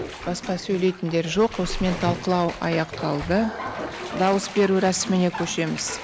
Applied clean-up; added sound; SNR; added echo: none; Bathtub (filling or washing); 10 dB; none.